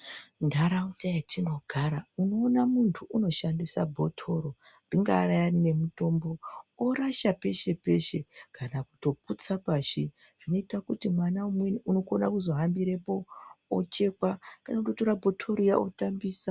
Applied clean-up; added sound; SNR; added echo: none; none; none; none.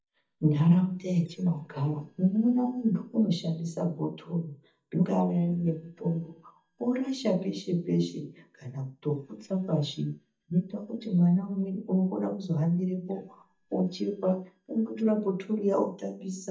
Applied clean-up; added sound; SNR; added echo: neural mask model DeepFilterNet 3.